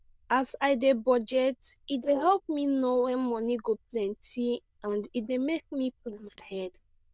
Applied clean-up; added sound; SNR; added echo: neural diffusion model UNIVERSE++.